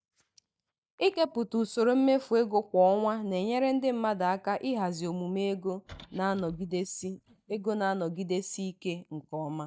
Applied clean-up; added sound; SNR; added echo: neural mask model DeepFilterNet 3.